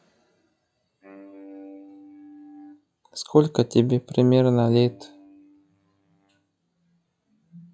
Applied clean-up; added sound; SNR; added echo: classical method log-MMSE.